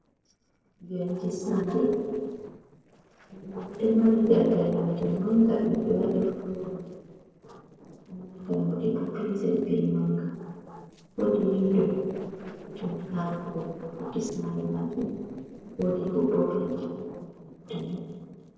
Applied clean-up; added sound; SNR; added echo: neural separator model SepFormer DNS4.